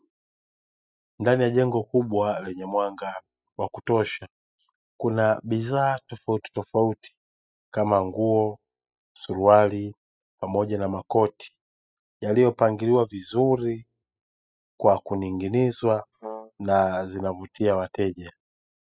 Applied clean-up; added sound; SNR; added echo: classical method spectral subtraction.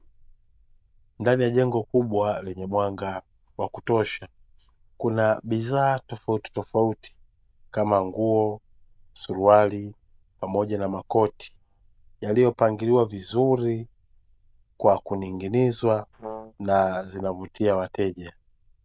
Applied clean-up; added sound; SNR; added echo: neural diffusion model UNIVERSE++.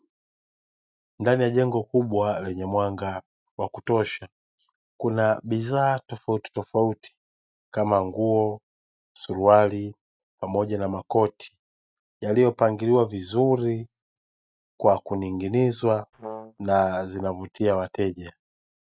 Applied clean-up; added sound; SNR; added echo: neural mask model RNNoise.